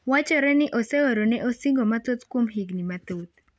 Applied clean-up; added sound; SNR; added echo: none; none; none; none.